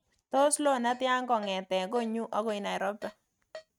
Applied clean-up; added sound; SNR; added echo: neural mask model RNNoise.